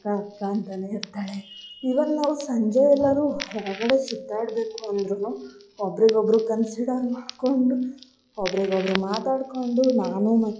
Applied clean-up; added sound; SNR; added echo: classical method log-MMSE.